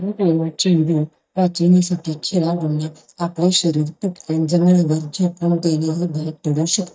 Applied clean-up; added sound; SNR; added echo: neural mask model DeepFilterNet 3.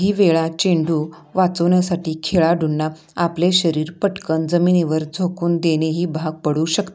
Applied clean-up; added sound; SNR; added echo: none; none; none; none.